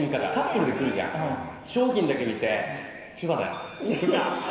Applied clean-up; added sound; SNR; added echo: none; none; none; reverberation time 2.2 s.